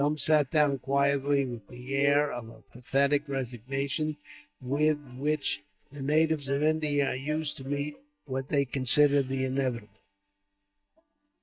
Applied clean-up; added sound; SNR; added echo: neural mask model DeepFilterNet 3.